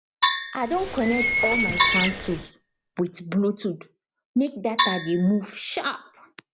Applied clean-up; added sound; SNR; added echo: none; Percussion + Bird; -1 dB; none.